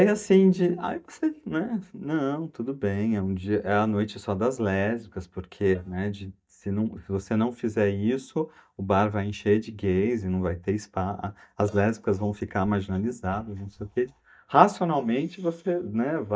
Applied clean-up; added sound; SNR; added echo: neural mask model DeepFilterNet 3.